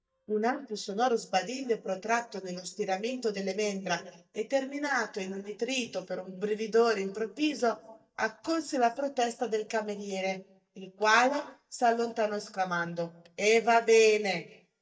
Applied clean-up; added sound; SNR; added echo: neural mask model DeepFilterNet 3.